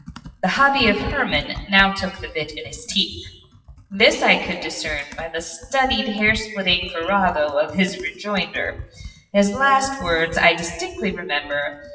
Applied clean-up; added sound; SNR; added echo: classical method WPE with log-MMSE.